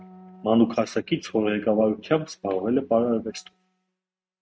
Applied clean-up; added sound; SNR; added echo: neural mask model RNNoise.